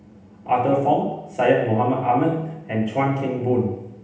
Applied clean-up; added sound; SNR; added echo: none; none; none; reverberation time 0.8 s.